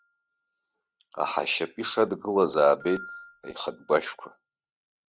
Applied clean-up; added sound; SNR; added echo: neural mask model RNNoise.